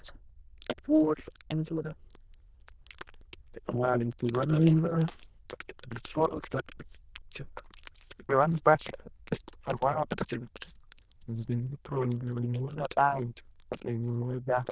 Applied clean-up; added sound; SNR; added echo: neural diffusion model UNIVERSE++.